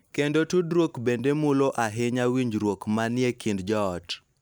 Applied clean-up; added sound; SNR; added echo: none; none; none; none.